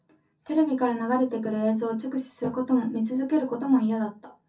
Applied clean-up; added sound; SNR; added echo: none; none; none; reverberation time 0.3 s.